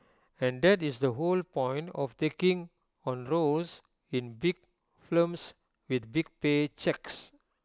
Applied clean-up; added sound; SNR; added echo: none; none; none; none.